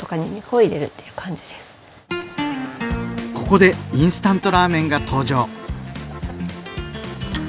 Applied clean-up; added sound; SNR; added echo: none; none; none; none.